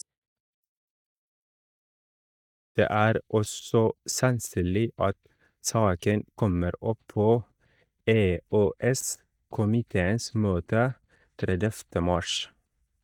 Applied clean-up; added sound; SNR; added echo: neural mask model DeepFilterNet 3.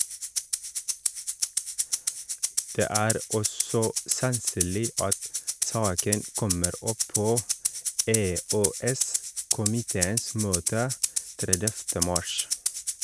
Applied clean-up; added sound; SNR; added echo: none; Rattle (instrument); -1 dB; none.